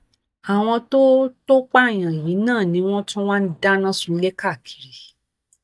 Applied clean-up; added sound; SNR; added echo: neural mask model DeepFilterNet 3.